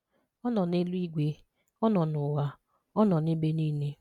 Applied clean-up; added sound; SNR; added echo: none; none; none; none.